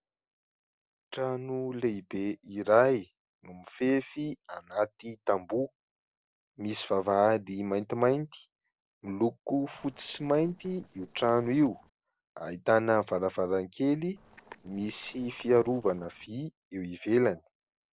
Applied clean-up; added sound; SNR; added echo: neural separator model SepFormer DNS4.